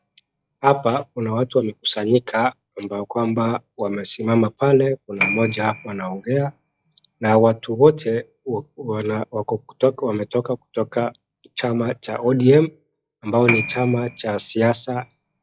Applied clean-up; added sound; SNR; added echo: classical method log-MMSE.